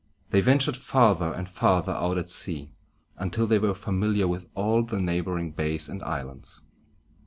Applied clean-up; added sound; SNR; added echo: none; none; none; none.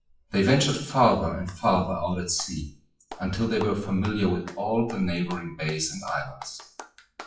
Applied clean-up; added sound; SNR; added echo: classical method WPE with log-MMSE.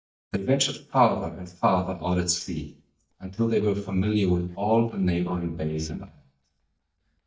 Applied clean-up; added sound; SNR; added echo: neural mask model DeepFilterNet 3.